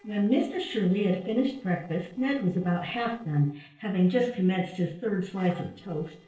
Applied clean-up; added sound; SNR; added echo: neural separator model SepFormer DNS4.